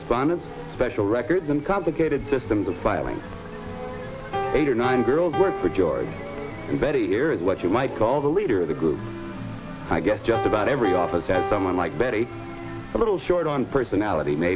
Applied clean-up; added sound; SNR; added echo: none; Piano; 12 dB; none.